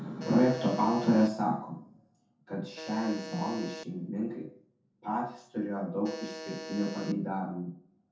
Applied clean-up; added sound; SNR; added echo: none; Alarm; 11 dB; reverberation time 0.5 s.